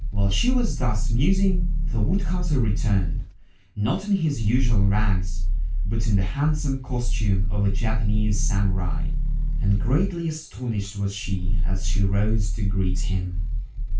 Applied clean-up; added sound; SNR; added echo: none; Growling; -4 dB; reverberation time 0.2 s.